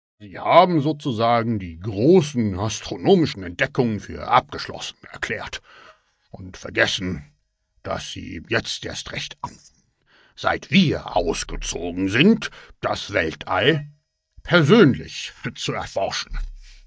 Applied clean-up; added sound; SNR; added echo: neural mask model DeepFilterNet 3.